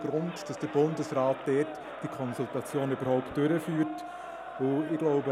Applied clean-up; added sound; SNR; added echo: none; Crowd; 11 dB; none.